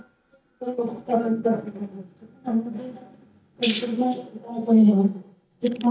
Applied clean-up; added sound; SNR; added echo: neural mask model DeepFilterNet 3.